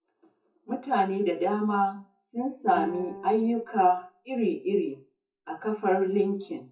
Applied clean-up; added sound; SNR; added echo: classical method WPE with log-MMSE.